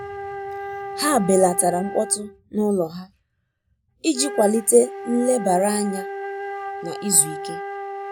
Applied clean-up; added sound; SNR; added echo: none; Wind instrument, woodwind instrument; 10 dB; none.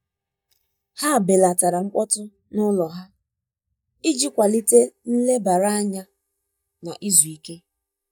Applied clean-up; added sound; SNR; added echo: neural mask model DeepFilterNet 3.